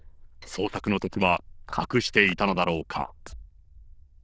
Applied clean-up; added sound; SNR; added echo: neural diffusion model UNIVERSE++.